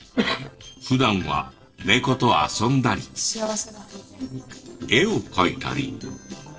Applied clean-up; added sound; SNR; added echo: neural separator model SepFormer DNS4.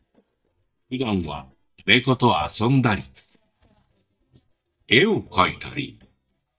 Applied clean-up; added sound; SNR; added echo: neural mask model DeepFilterNet 3.